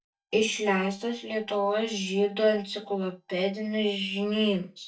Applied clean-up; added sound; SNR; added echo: neural mask model DeepFilterNet 3.